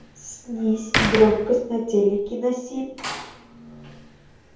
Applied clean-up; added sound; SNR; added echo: none; Slam; 7 dB; reverberation time 0.7 s.